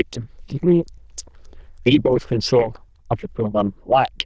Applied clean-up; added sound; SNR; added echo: neural diffusion model UNIVERSE++.